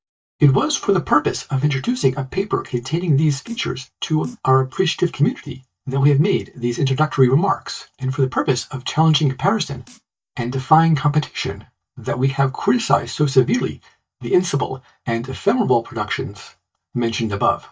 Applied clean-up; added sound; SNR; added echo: neural mask model DeepFilterNet 3.